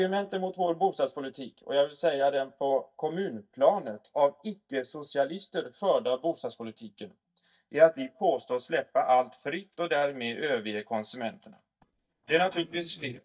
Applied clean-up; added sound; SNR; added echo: neural mask model DeepFilterNet 3.